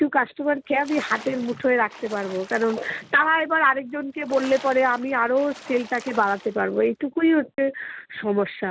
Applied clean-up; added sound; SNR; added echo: none; Splash, splatter; 20 dB; none.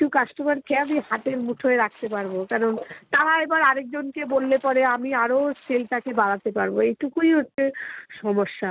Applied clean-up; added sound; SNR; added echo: neural mask model RNNoise.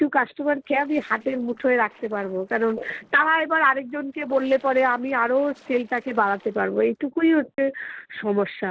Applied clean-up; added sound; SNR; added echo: neural separator model SepFormer DNS4.